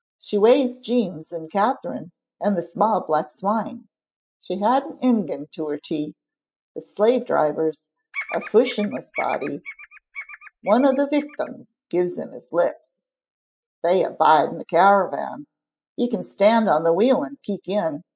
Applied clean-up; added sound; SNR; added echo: classical method spectral subtraction.